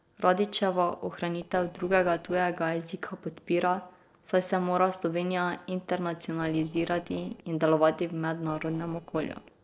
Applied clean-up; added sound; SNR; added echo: neural separator model SepFormer DNS4.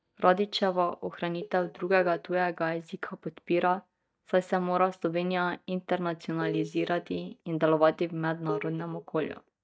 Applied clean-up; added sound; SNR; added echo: neural mask model DeepFilterNet 3.